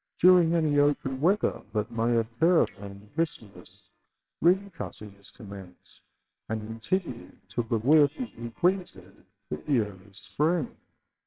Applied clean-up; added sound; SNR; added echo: neural separator model SepFormer WHAMR!.